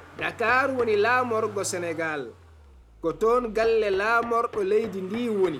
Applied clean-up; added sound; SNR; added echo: none; Motor vehicle (road) + Knock; 18 dB; none.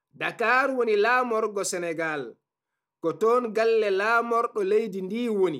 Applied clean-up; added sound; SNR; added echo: none; none; none; none.